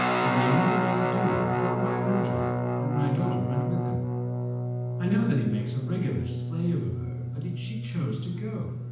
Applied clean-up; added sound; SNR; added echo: none; Guitar; -2 dB; reverberation time 0.9 s.